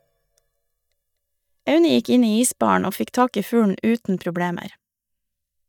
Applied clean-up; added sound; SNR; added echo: neural mask model DeepFilterNet 3.